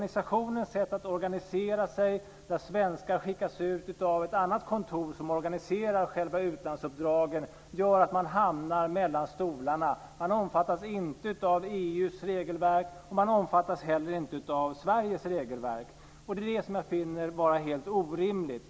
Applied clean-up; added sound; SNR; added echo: none; none; none; none.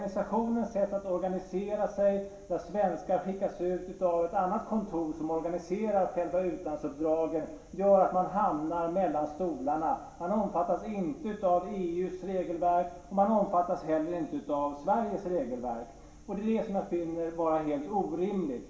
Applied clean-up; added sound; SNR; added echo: none; none; none; reverberation time 0.7 s.